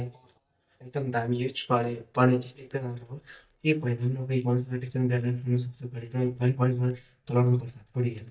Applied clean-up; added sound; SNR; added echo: neural mask model DeepFilterNet 3.